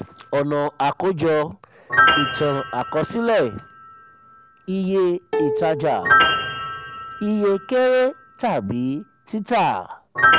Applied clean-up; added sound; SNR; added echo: none; Piano + Plucked string instrument; 1 dB; none.